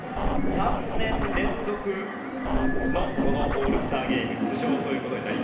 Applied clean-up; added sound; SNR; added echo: none; Scratching (performance technique); 0 dB; reverberation time 0.8 s.